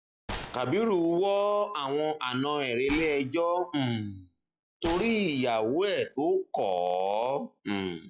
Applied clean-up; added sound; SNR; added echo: classical method log-MMSE.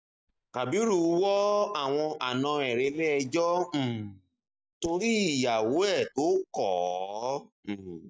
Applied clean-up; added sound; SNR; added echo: neural mask model DeepFilterNet 3.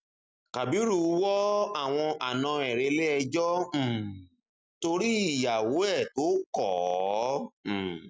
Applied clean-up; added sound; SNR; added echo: none; none; none; none.